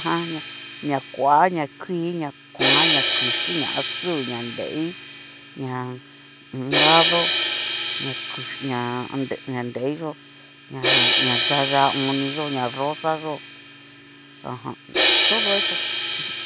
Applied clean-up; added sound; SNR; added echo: none; Crash cymbal; -4 dB; none.